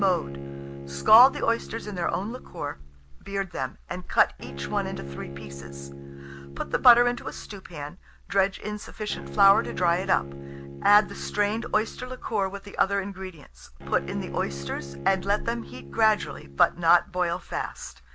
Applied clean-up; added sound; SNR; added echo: none; Bowed string instrument; 13 dB; none.